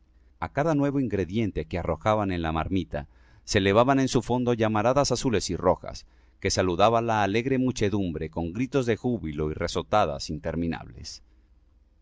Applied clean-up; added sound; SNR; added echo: none; none; none; none.